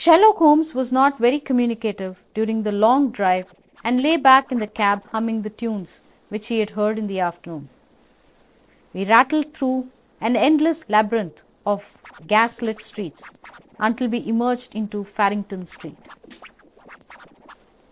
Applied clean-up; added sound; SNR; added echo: neural separator model SepFormer DNS4.